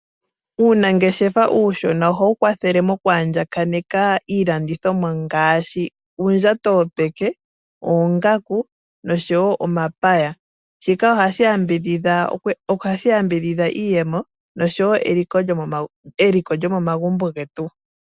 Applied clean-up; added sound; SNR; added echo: none; none; none; none.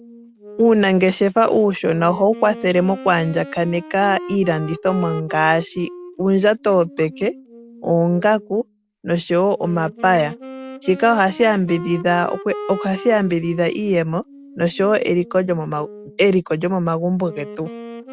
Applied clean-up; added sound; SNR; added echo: none; Wind instrument, woodwind instrument; 16 dB; none.